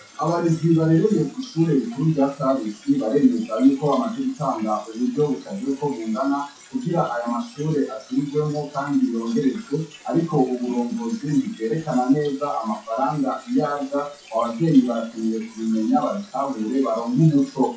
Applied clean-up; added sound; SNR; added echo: classical method WPE with log-MMSE.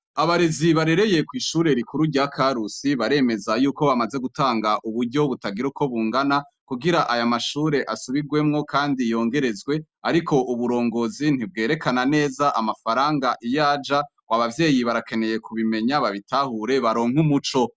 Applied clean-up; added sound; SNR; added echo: none; none; none; none.